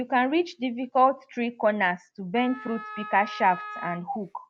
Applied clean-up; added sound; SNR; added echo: none; Wind instrument, woodwind instrument; 13 dB; none.